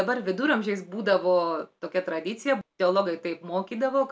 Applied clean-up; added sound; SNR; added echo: none; none; none; none.